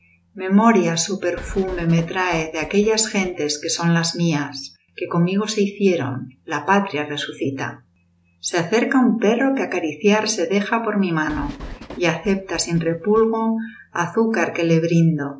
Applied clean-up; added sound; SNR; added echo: none; Train; 16 dB; none.